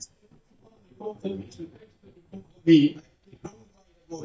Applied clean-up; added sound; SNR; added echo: neural mask model DeepFilterNet 3.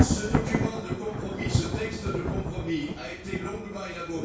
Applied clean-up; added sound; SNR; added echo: none; Thunder; -4 dB; reverberation time 0.6 s.